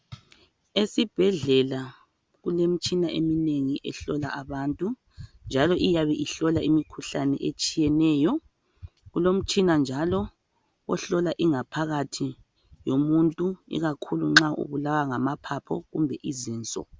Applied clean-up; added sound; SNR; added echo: none; none; none; none.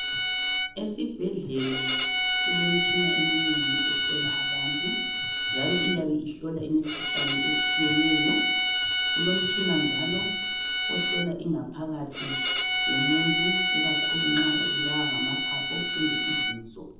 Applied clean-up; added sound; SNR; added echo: none; Bowed string instrument; -4 dB; reverberation time 0.8 s.